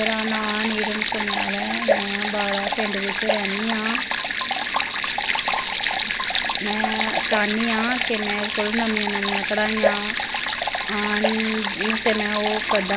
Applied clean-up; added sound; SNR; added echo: none; Stream; -2 dB; none.